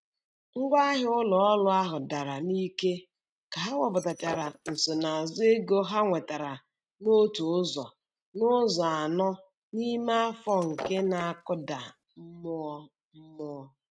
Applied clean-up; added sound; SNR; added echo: neural mask model RNNoise.